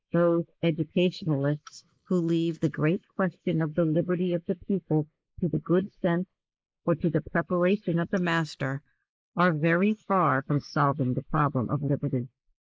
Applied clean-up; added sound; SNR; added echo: neural mask model Resemble Enhance denoiser.